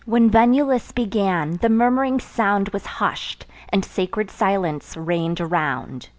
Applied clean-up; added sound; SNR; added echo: none; none; none; none.